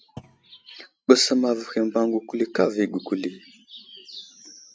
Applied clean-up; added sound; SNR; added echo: neural mask model RNNoise.